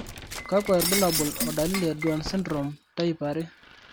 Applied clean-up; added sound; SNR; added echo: none; Shatter; 6 dB; none.